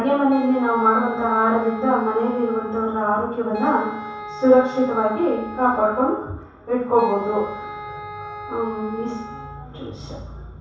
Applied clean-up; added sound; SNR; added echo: none; Wind instrument, woodwind instrument; 13 dB; reverberation time 0.7 s.